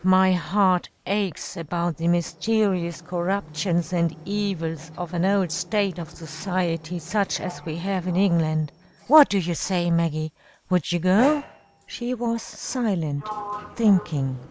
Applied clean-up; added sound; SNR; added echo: none; Sliding door; 18 dB; none.